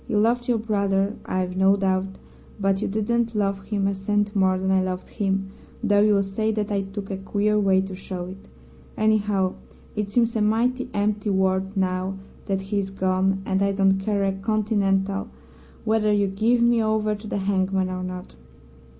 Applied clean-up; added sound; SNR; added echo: none; none; none; none.